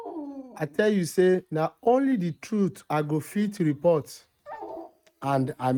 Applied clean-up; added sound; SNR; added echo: neural mask model RNNoise.